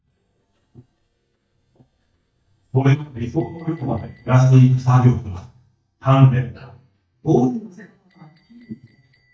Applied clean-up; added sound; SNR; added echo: neural mask model DeepFilterNet 3.